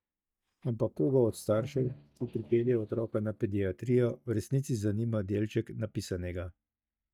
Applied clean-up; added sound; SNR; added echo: neural mask model DeepFilterNet 3.